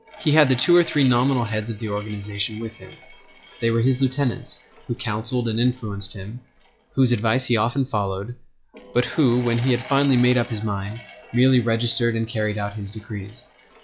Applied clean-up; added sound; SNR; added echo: classical method log-MMSE.